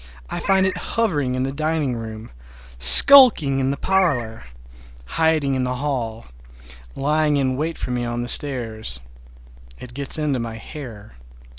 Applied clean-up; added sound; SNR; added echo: none; Meow; 11 dB; none.